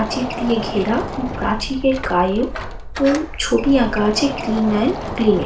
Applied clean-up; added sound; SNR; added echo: none; Door; 8 dB; reverberation time 0.3 s.